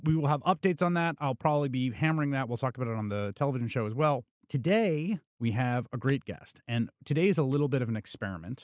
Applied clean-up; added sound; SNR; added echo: none; none; none; none.